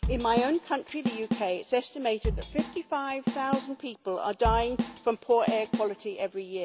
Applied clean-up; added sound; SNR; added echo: none; Drum / Drum kit; 5 dB; none.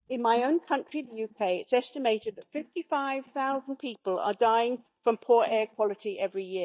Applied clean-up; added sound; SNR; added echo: neural mask model DeepFilterNet 3.